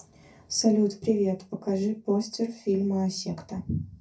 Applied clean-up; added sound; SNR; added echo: none; none; none; reverberation time 0.3 s.